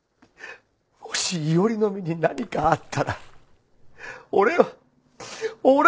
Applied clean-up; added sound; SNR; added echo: neural separator model SepFormer DNS4.